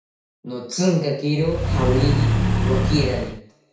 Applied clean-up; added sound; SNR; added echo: none; Accelerating, revving, vroom / Car; -3 dB; reverberation time 0.6 s.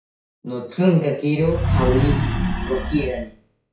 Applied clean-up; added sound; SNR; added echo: classical method WPE with log-MMSE.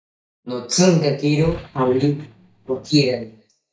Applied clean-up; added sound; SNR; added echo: neural mask model DeepFilterNet 3.